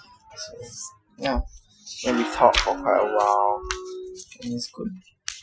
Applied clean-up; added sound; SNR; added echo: classical method Wiener filter.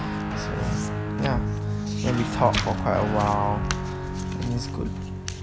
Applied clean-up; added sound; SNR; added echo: none; Guitar; 2 dB; none.